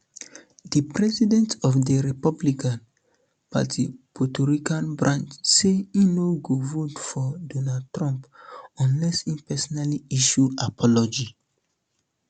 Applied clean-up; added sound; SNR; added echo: none; none; none; none.